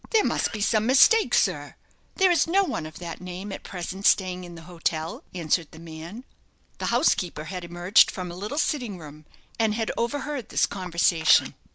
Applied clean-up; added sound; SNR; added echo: none; Camera; 11 dB; none.